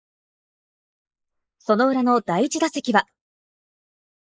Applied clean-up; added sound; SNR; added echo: neural mask model Resemble Enhance denoiser.